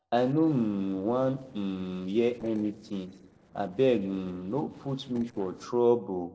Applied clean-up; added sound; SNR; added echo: neural separator model SepFormer DNS4.